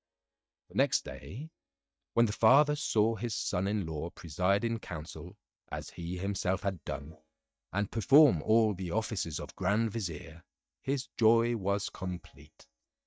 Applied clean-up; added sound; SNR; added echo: neural mask model DeepFilterNet 3.